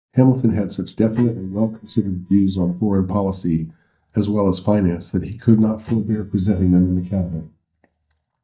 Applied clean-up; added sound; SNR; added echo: neural mask model DeepFilterNet 3.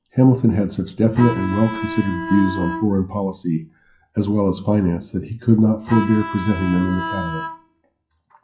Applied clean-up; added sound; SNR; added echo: classical method WPE with log-MMSE.